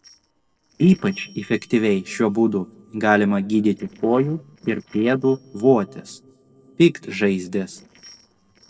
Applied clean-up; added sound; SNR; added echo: neural separator model SepFormer DNS4.